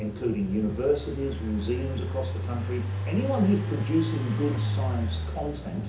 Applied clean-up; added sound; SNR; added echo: none; Engine; 2 dB; reverberation time 0.6 s.